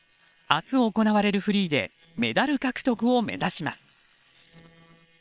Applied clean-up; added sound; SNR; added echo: neural separator model SepFormer WHAM!.